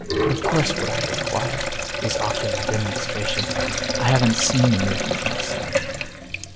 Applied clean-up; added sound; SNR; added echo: none; Sink (filling or washing); -1 dB; none.